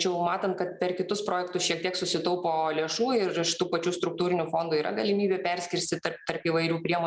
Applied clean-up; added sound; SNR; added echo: none; none; none; none.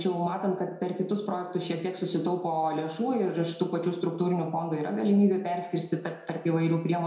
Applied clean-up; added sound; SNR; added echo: none; none; none; reverberation time 0.6 s.